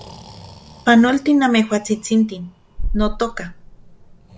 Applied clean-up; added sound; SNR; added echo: none; Breathing; 10 dB; none.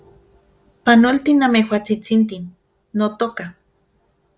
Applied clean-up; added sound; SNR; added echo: none; none; none; none.